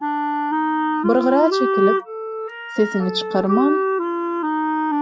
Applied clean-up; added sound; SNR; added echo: classical method Wiener filter.